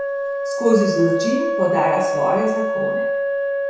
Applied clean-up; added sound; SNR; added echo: none; Wind instrument, woodwind instrument; 0 dB; reverberation time 0.7 s.